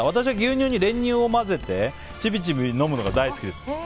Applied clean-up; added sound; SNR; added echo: none; Typing; 16 dB; none.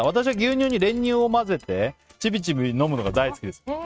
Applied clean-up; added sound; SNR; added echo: neural mask model RNNoise.